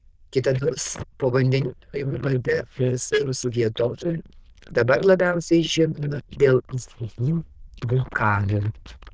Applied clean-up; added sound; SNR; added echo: neural diffusion model UNIVERSE++.